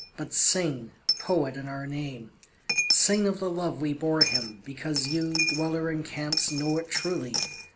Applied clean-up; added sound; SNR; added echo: none; Coin (dropping); 3 dB; none.